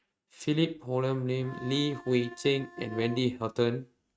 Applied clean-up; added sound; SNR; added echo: neural mask model RNNoise.